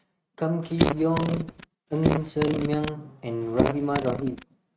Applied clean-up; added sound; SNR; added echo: neural mask model RNNoise.